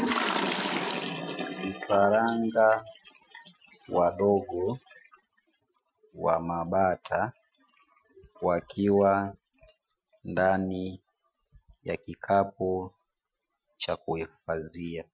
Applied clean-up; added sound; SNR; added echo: classical method Wiener filter.